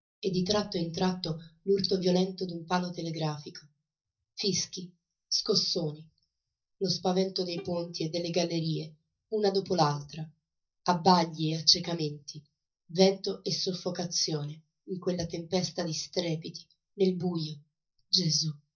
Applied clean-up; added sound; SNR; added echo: neural mask model DeepFilterNet 3.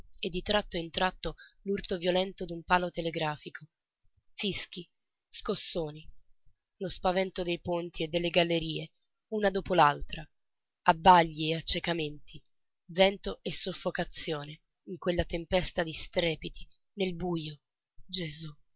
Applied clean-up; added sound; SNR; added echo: none; none; none; none.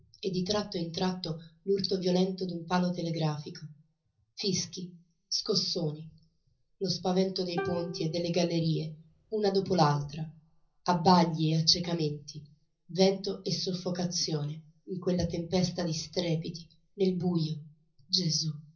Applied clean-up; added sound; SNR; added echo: none; Plucked string instrument; 12 dB; reverberation time 0.5 s.